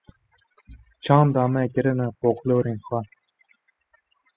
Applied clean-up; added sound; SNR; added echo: classical method spectral subtraction.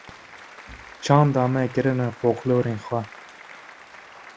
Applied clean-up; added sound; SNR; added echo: none; Applause; 19 dB; none.